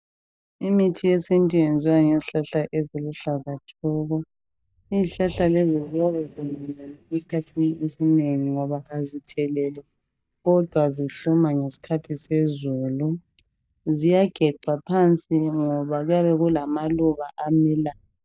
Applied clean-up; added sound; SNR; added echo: neural mask model DeepFilterNet 3.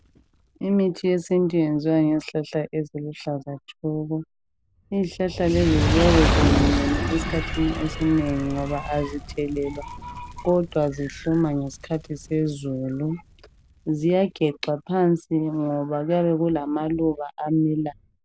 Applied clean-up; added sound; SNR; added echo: none; Fire; 6 dB; none.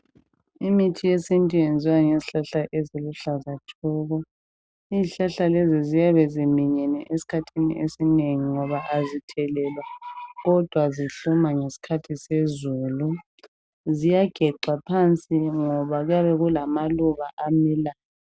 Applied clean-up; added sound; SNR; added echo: none; none; none; none.